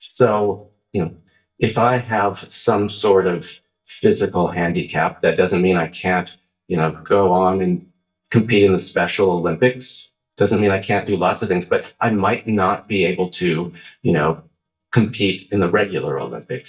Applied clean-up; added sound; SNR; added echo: neural mask model DeepFilterNet 3.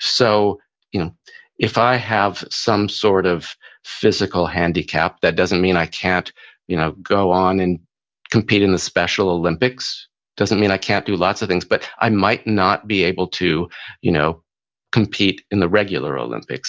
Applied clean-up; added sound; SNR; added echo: none; none; none; none.